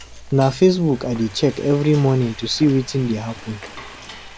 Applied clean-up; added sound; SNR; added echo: none; Frying (food); 18 dB; none.